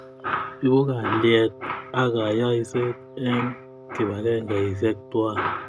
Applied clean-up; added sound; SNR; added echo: none; Wind instrument, woodwind instrument; 20 dB; none.